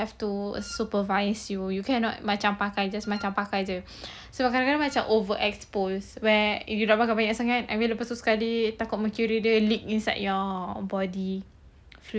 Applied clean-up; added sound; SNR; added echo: none; Wind instrument, woodwind instrument; 20 dB; none.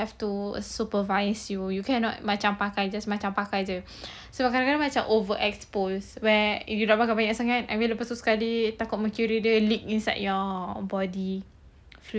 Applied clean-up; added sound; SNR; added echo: none; none; none; none.